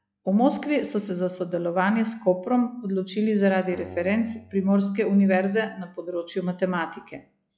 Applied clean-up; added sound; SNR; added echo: classical method log-MMSE.